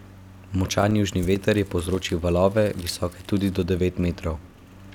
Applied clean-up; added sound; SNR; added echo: none; Crumpling, crinkling / Crushing + Engine; 19 dB; none.